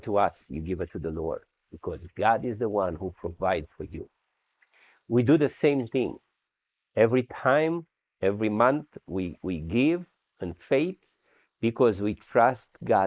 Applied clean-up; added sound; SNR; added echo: neural mask model Resemble Enhance denoiser.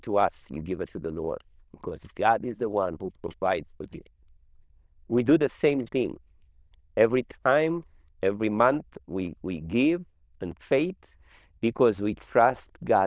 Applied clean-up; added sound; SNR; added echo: neural diffusion model UNIVERSE++.